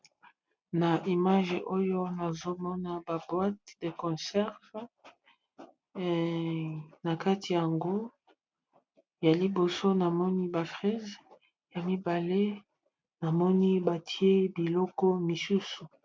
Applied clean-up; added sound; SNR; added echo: none; none; none; none.